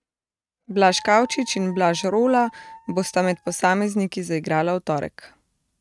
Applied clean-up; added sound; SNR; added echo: neural mask model RNNoise.